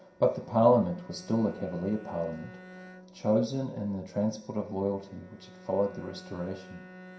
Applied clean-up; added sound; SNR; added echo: none; Bowed string instrument; 20 dB; reverberation time 0.5 s.